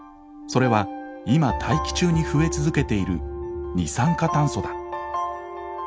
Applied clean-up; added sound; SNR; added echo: none; none; none; none.